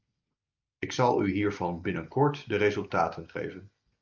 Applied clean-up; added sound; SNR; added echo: none; none; none; none.